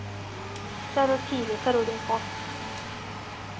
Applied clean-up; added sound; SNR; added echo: none; Domestic sounds, home sounds + Domestic sounds, home sounds; 5 dB; none.